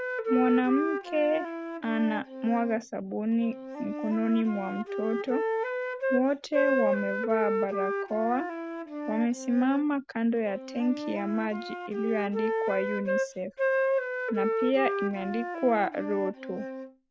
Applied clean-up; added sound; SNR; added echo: none; Wind instrument, woodwind instrument; 2 dB; none.